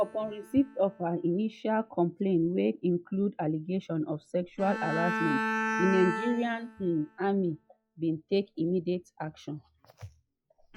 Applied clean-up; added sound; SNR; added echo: classical method log-MMSE.